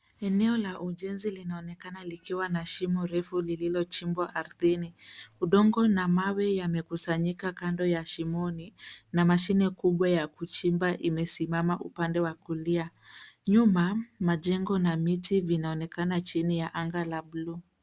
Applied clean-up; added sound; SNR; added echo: none; none; none; none.